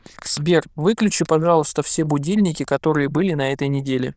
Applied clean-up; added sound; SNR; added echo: neural diffusion model UNIVERSE++.